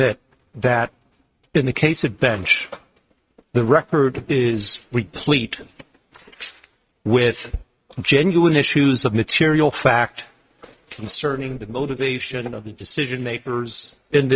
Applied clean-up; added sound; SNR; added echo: neural mask model RNNoise.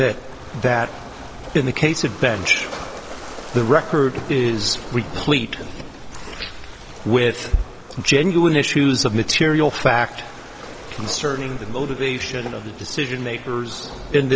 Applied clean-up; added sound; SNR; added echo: none; Waves, surf; 14 dB; none.